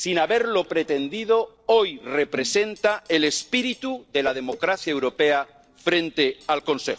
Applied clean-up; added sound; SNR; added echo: neural separator model SepFormer DNS4.